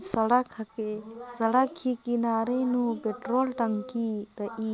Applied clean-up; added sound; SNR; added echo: none; none; none; none.